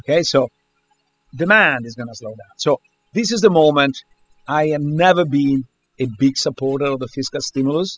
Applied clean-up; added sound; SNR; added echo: classical method spectral subtraction.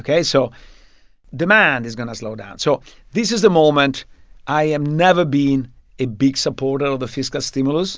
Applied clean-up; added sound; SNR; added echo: none; none; none; none.